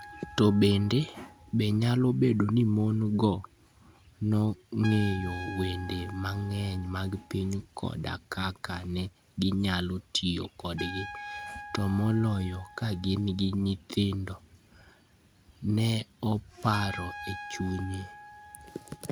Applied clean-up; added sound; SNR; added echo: none; Trumpet; 17 dB; none.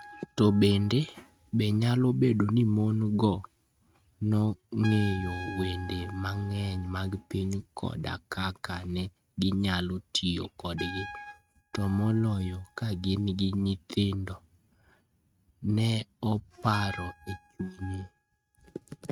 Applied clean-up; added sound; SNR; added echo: neural mask model RNNoise.